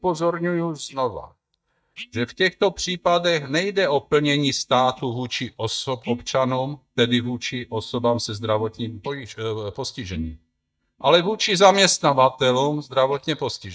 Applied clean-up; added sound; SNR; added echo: neural mask model DeepFilterNet 3.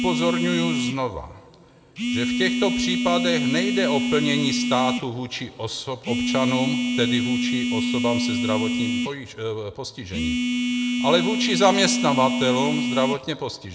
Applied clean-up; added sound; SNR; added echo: none; Telephone; -1 dB; reverberation time 2.3 s.